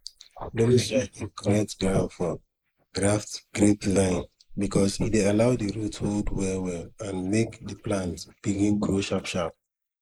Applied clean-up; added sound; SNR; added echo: neural mask model Resemble Enhance denoiser.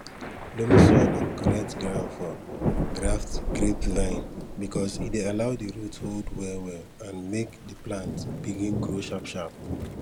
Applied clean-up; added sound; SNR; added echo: none; Thunder / Rain; -5 dB; none.